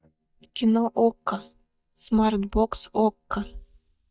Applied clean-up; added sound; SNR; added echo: neural mask model DeepFilterNet 3.